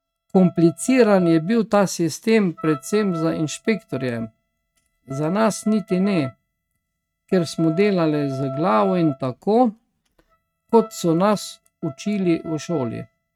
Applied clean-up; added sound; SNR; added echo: neural mask model RNNoise.